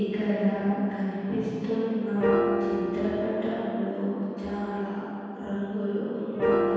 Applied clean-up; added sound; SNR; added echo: none; Piano; 3 dB; reverberation time 2.1 s.